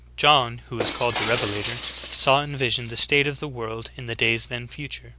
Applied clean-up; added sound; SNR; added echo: none; Shatter; 9 dB; none.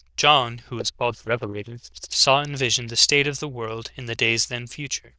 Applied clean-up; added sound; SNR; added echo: neural diffusion model UNIVERSE++.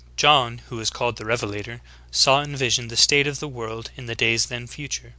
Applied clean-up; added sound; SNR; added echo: none; none; none; none.